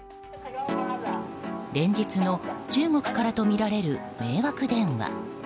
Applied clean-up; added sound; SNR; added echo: none; Wind instrument, woodwind instrument; 19 dB; none.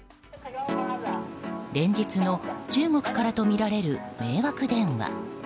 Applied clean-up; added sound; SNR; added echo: none; none; none; none.